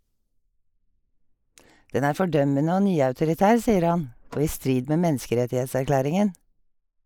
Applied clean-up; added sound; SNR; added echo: neural mask model Resemble Enhance denoiser.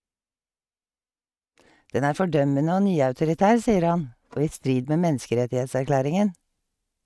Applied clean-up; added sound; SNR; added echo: neural mask model RNNoise.